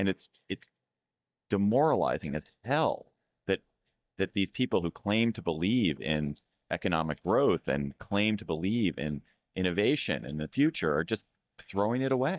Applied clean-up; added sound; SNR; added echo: neural mask model DeepFilterNet 3.